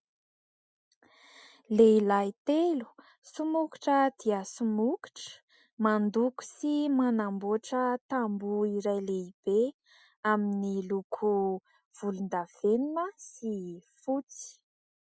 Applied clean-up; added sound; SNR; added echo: none; none; none; none.